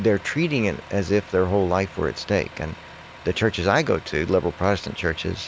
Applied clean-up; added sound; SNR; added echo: none; Truck; 19 dB; none.